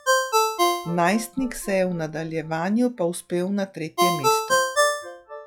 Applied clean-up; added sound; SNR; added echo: classical method log-MMSE.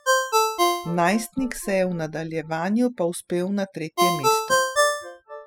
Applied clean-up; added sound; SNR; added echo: classical method spectral subtraction.